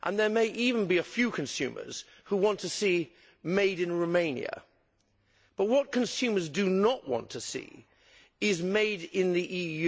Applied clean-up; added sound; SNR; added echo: none; none; none; none.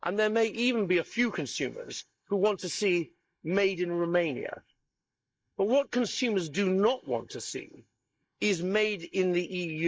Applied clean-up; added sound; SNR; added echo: neural mask model Resemble Enhance denoiser.